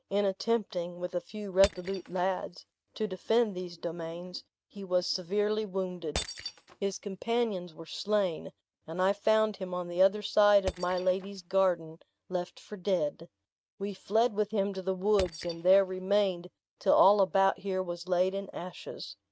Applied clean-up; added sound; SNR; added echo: neural mask model RNNoise.